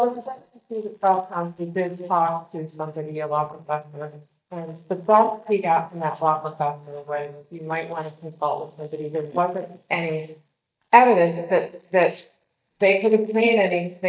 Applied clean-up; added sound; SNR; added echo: neural mask model DeepFilterNet 3.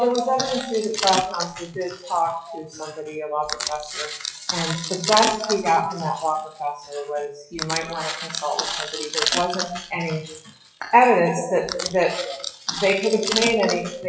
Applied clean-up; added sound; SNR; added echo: classical method WPE with log-MMSE.